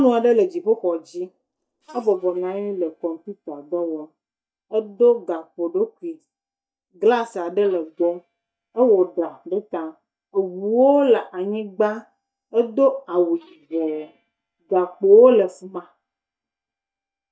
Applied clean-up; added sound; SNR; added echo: neural mask model DeepFilterNet 3.